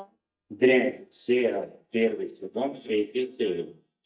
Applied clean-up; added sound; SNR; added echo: neural mask model DeepFilterNet 3.